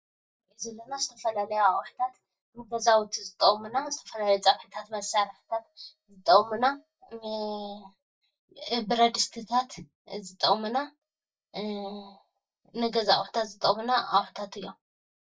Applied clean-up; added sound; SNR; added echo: neural mask model DeepFilterNet 3.